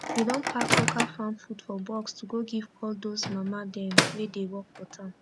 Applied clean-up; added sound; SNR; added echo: none; Microwave oven; -1 dB; none.